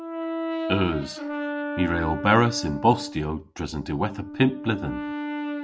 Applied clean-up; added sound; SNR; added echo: none; Brass instrument; 6 dB; none.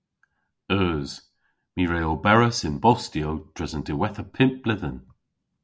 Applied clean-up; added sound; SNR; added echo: none; none; none; none.